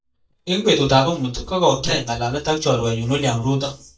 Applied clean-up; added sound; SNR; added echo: neural mask model DeepFilterNet 3.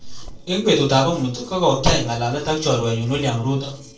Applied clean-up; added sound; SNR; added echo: neural separator model SepFormer DNS4.